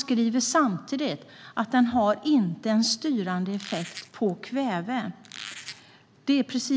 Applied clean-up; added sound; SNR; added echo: none; Squeak; 15 dB; none.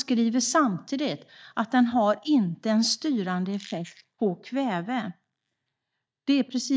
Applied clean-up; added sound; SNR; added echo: neural mask model DeepFilterNet 3.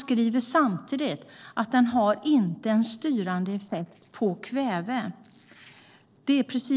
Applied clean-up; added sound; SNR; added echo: neural separator model SepFormer DNS4.